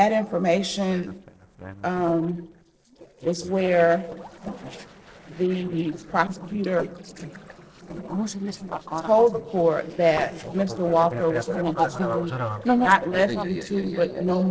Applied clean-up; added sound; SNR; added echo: neural separator model SepFormer DNS4.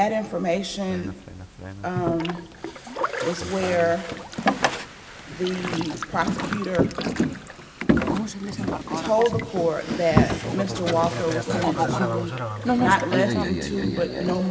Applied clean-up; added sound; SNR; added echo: none; Boat, Water vehicle; 0 dB; reverberation time 1.3 s.